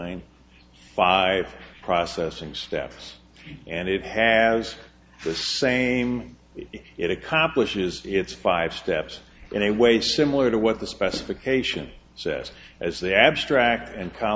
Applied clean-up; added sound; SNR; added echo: none; none; none; none.